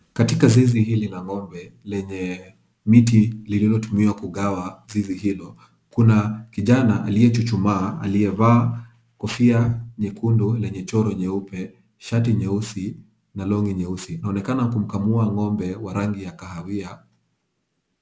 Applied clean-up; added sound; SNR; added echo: none; none; none; none.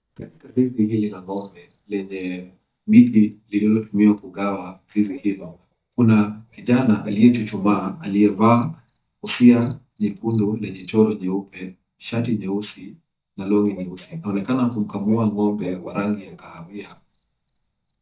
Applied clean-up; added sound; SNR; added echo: neural mask model DeepFilterNet 3.